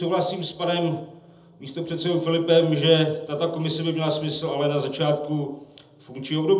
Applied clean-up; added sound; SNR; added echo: none; none; none; reverberation time 0.8 s.